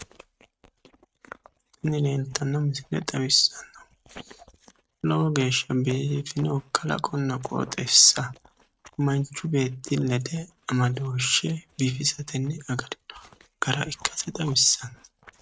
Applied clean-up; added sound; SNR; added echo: neural mask model RNNoise.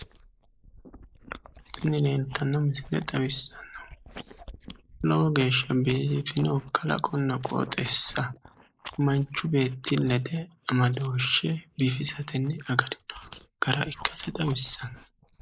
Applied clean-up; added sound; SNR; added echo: neural mask model Resemble Enhance denoiser.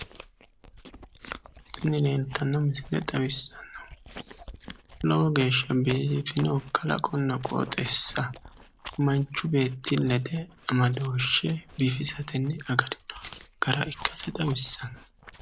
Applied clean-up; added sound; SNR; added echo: none; Chewing, mastication; 18 dB; none.